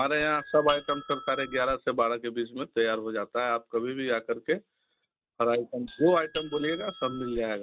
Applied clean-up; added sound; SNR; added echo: neural mask model RNNoise.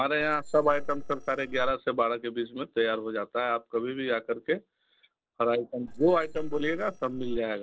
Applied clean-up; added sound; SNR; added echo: neural separator model SepFormer DNS4.